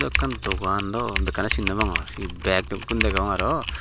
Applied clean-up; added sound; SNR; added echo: none; Typing; 2 dB; none.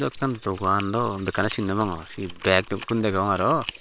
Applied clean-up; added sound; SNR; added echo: neural separator model SepFormer WHAM!.